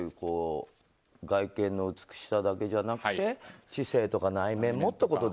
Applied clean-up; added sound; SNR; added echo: none; none; none; none.